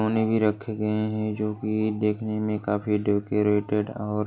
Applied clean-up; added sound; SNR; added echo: none; none; none; none.